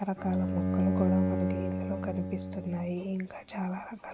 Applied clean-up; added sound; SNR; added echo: none; Bowed string instrument; -2 dB; none.